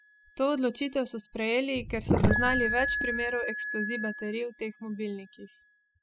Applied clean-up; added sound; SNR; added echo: classical method spectral subtraction.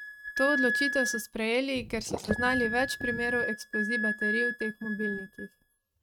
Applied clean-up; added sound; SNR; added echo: neural mask model RNNoise.